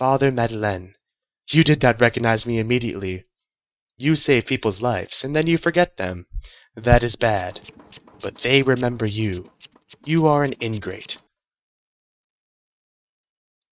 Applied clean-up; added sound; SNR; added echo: neural mask model RNNoise.